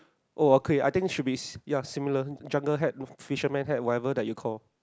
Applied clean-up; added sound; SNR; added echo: none; none; none; none.